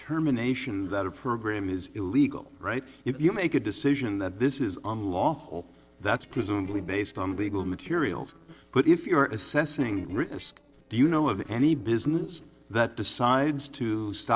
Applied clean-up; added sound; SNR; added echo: neural separator model SepFormer DNS4.